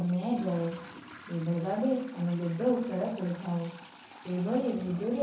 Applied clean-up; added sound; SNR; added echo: none; Trickle, dribble / Toilet flush; 17 dB; reverberation time 0.6 s.